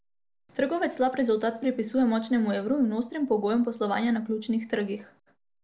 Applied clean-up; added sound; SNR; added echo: none; none; none; none.